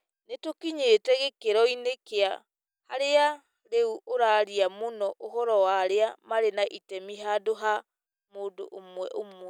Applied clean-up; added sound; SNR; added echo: none; none; none; none.